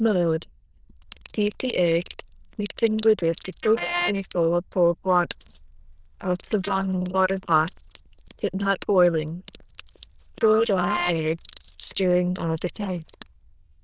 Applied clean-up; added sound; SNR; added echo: neural diffusion model UNIVERSE++.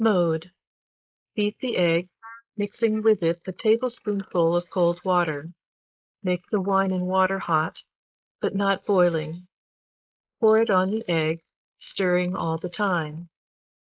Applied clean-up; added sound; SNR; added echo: neural mask model Resemble Enhance denoiser.